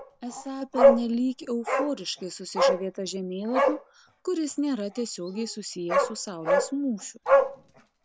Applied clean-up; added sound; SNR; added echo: none; Bark; -4 dB; none.